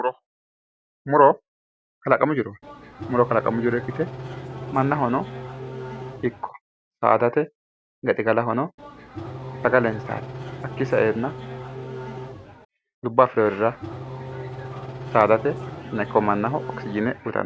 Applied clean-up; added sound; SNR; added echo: none; Race car, auto racing / Engine starting; 10 dB; none.